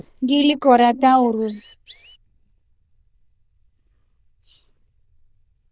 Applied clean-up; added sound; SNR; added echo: neural diffusion model UNIVERSE++.